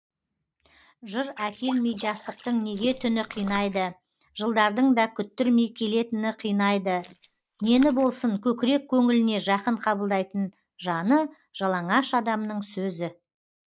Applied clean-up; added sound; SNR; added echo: neural mask model Resemble Enhance denoiser.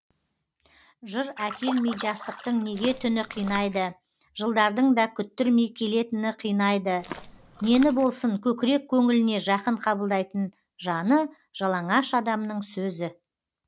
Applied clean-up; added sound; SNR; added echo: none; Splash, splatter + Walk, footsteps; 14 dB; none.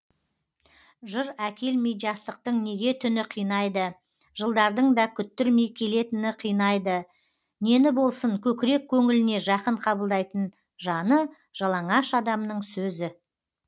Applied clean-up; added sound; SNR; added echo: none; none; none; none.